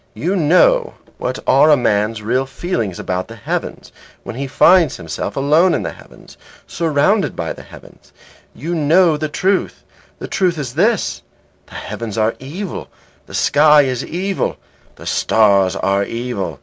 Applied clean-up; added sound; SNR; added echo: none; none; none; none.